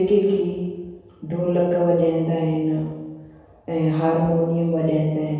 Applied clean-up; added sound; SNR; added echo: none; none; none; reverberation time 1.2 s.